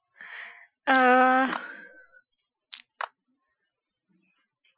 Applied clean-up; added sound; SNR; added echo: classical method Wiener filter.